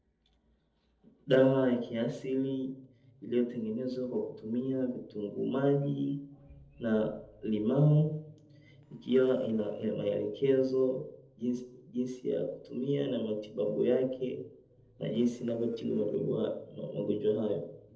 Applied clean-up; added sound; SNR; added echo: neural separator model SepFormer DNS4.